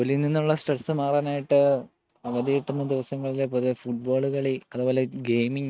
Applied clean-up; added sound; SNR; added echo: neural mask model RNNoise.